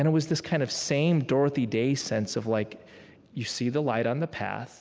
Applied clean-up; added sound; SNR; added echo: none; none; none; none.